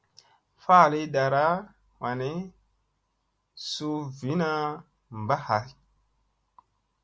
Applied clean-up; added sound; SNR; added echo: none; none; none; none.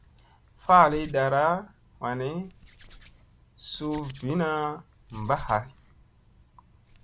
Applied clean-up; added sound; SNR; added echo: none; Hands; 19 dB; none.